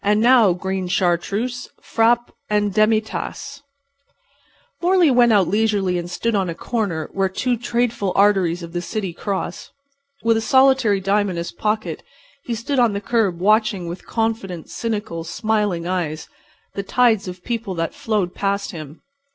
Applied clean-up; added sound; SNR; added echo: none; none; none; none.